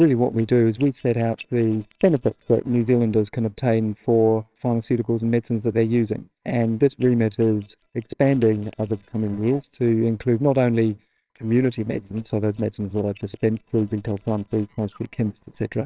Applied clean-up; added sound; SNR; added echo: neural separator model SepFormer WHAMR!.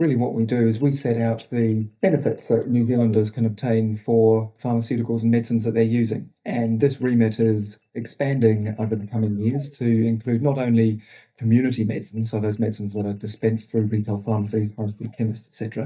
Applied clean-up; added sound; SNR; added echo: neural mask model DeepFilterNet 3.